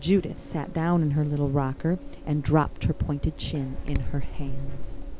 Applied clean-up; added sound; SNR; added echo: none; Cricket; 5 dB; none.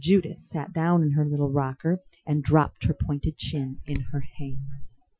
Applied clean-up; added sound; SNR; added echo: classical method Wiener filter.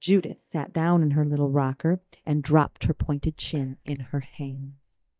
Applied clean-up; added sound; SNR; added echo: neural mask model DeepFilterNet 3.